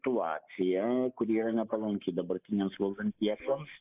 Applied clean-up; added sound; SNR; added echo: neural mask model Resemble Enhance denoiser.